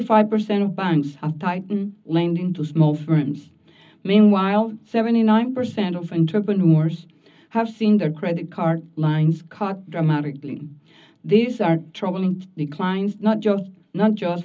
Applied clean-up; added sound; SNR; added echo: none; none; none; reverberation time 0.4 s.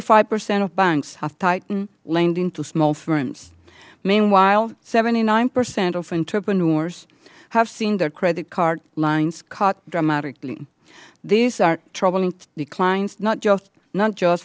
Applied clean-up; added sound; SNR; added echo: none; none; none; none.